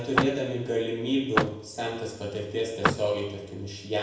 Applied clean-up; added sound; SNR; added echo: none; Vehicle; 2 dB; reverberation time 0.9 s.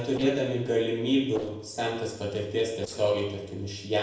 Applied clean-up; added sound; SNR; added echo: neural separator model SepFormer DNS4.